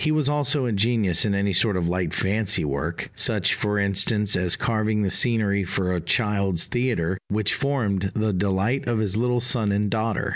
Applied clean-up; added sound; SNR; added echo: none; none; none; none.